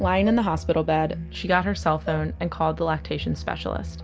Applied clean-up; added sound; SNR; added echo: none; Musical instrument + Dishes, pots, and pans; 13 dB; none.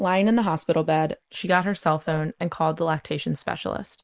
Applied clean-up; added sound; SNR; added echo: neural mask model Resemble Enhance denoiser.